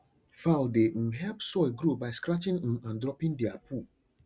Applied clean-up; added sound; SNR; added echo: none; none; none; none.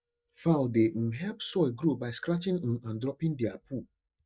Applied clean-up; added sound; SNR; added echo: neural mask model DeepFilterNet 3.